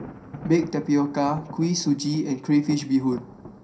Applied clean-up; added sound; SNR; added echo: none; Thunder; 17 dB; reverberation time 0.3 s.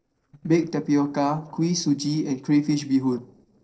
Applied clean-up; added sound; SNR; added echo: neural separator model SepFormer DNS4.